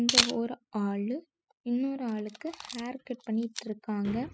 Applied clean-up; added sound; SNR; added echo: classical method spectral subtraction.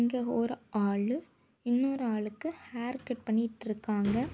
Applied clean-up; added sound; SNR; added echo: none; none; none; none.